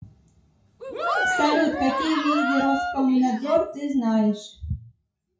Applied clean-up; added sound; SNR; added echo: classical method WPE with log-MMSE.